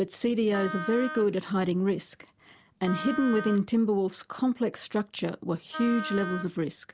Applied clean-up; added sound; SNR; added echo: none; Wind instrument, woodwind instrument; 10 dB; none.